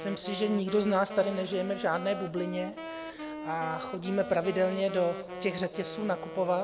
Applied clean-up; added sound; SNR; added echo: none; Wind instrument, woodwind instrument; 10 dB; none.